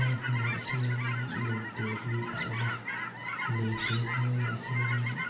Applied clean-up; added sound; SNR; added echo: none; Chirp, tweet / Fowl; 4 dB; reverberation time 0.8 s.